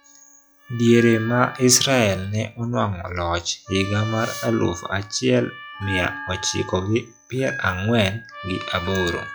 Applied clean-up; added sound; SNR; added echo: classical method log-MMSE.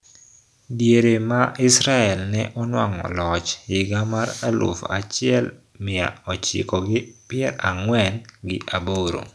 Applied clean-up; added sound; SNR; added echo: none; none; none; none.